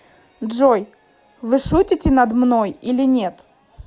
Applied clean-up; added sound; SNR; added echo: none; none; none; none.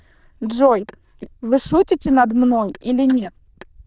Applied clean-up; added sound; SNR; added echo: neural diffusion model UNIVERSE++.